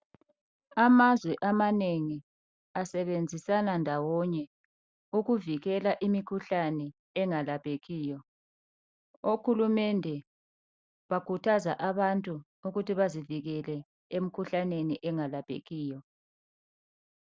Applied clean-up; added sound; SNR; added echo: none; none; none; none.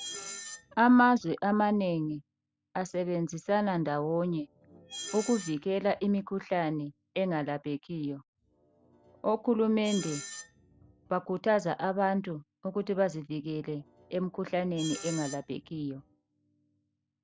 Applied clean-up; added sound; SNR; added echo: none; Screech; 18 dB; none.